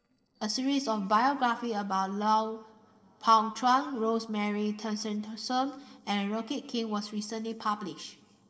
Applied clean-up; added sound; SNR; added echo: neural separator model SepFormer DNS4.